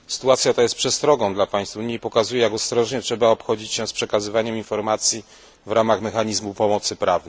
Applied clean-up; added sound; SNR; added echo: none; none; none; none.